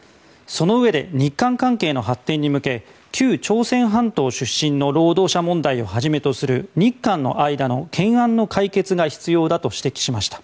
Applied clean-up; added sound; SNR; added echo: none; none; none; none.